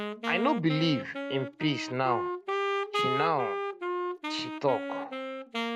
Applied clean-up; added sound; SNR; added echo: none; Wind instrument, woodwind instrument; 1 dB; none.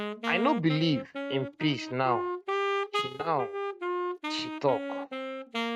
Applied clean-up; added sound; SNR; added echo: neural mask model RNNoise.